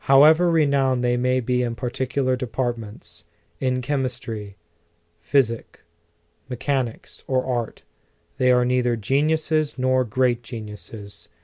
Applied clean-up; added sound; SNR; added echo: none; none; none; none.